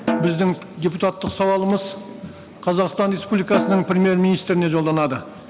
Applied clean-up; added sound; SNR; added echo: none; Snare drum; 9 dB; none.